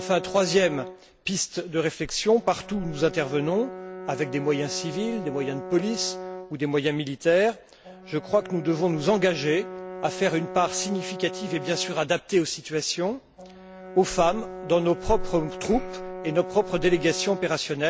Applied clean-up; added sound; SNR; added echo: none; Brass instrument; 12 dB; none.